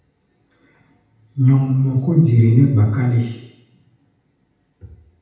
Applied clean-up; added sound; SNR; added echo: none; none; none; reverberation time 0.8 s.